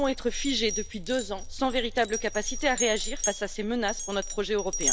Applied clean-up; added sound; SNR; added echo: none; Glass; 4 dB; none.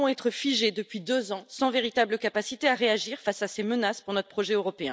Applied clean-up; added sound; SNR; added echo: none; none; none; none.